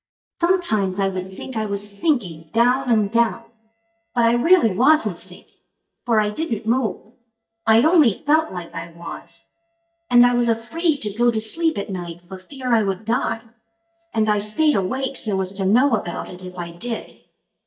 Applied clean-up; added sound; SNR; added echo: neural mask model DeepFilterNet 3.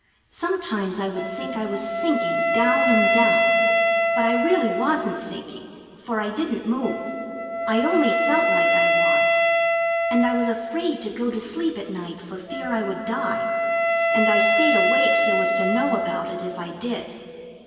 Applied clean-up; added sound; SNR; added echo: none; Wind instrument, woodwind instrument; -3 dB; reverberation time 2.6 s.